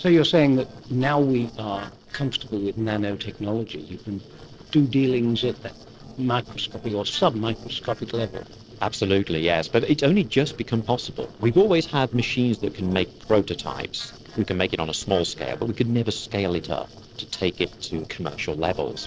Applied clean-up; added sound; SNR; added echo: neural separator model SepFormer DNS4.